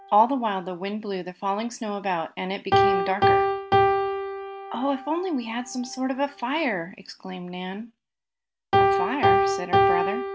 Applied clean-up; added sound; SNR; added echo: none; Piano; -3 dB; none.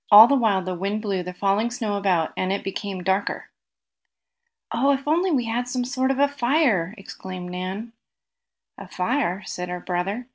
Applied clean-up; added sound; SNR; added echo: none; none; none; none.